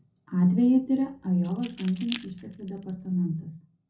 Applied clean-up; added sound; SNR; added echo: none; Keys jangling; 16 dB; reverberation time 0.4 s.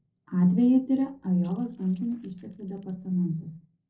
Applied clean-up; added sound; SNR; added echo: neural separator model SepFormer DNS4.